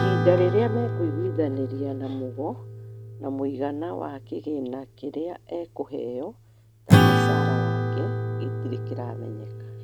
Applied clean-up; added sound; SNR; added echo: none; Acoustic guitar / Strum; -3 dB; none.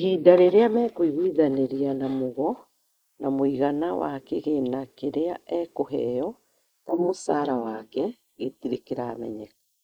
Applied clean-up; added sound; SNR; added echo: neural mask model Resemble Enhance denoiser.